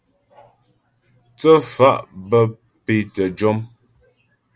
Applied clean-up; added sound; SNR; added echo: none; none; none; none.